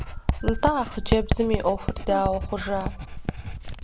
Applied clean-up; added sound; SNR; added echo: none; Writing; 2 dB; none.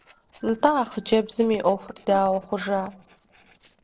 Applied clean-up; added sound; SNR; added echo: neural separator model SepFormer DNS4.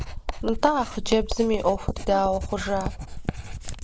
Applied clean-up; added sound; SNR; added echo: neural mask model Resemble Enhance denoiser.